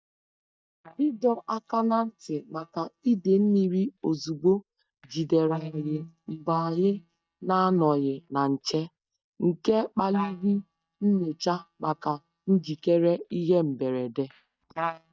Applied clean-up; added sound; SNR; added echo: neural mask model DeepFilterNet 3.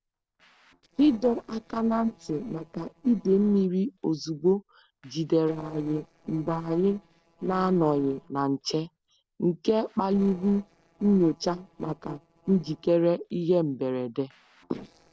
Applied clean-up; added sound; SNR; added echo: neural separator model SepFormer DNS4.